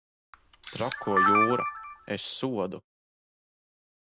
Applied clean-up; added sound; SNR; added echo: none; Camera; -4 dB; none.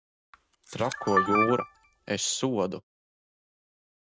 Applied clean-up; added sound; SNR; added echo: neural mask model RNNoise.